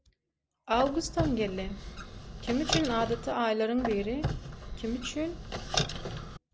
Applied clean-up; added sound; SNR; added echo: none; Squeak; 3 dB; none.